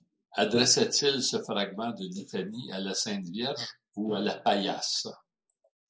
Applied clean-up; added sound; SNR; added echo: neural mask model Resemble Enhance denoiser.